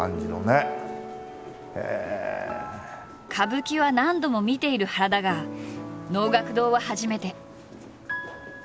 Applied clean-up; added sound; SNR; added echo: none; none; none; none.